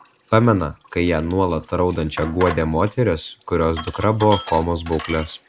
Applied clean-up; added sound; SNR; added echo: none; Sink (filling or washing); 17 dB; none.